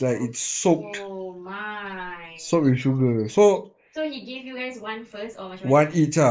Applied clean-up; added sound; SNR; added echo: neural mask model Resemble Enhance denoiser.